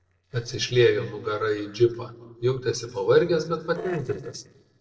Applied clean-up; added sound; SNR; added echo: neural separator model SepFormer DNS4.